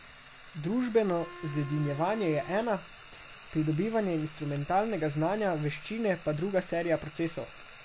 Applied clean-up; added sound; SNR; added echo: none; Frying (food) + Wind instrument, woodwind instrument; 13 dB; none.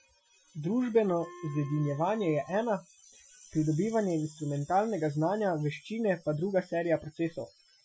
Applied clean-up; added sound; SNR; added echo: classical method Wiener filter.